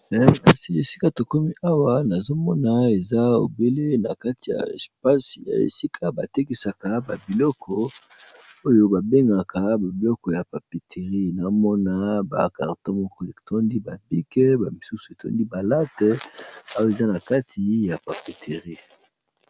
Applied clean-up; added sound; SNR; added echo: none; none; none; none.